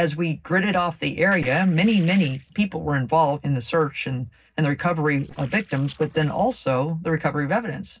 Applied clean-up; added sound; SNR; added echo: neural separator model SepFormer DNS4.